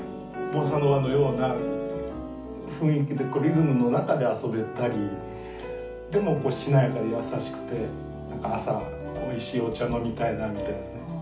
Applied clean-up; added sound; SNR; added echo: none; none; none; reverberation time 0.4 s.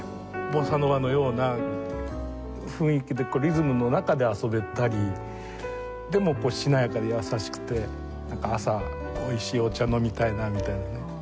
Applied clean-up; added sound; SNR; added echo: none; none; none; none.